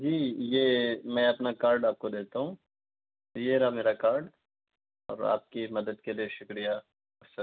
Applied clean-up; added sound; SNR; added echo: none; none; none; none.